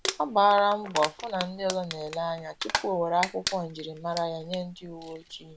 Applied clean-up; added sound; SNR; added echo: none; Crumpling, crinkling; 9 dB; none.